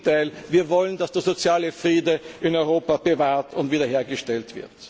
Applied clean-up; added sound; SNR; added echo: none; none; none; none.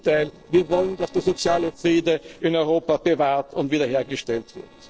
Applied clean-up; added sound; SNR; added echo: neural separator model SepFormer DNS4.